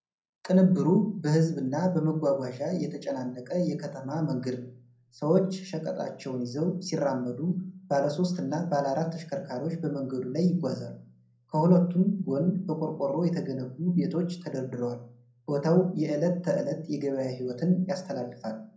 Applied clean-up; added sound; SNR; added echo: none; none; none; reverberation time 0.5 s.